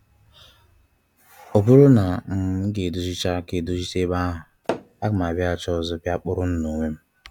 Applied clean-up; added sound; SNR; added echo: none; Tap / Hammer; 11 dB; none.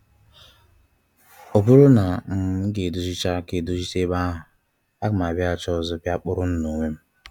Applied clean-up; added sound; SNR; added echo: none; none; none; none.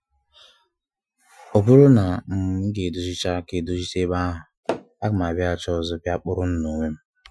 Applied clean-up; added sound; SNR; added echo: classical method Wiener filter.